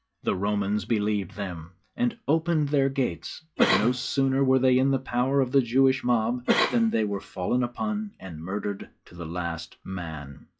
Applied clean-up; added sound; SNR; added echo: classical method log-MMSE.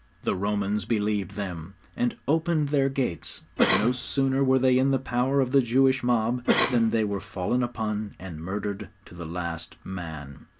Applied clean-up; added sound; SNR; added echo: none; Cough; 4 dB; none.